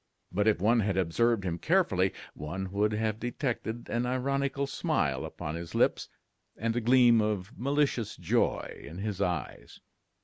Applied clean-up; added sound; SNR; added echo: none; none; none; none.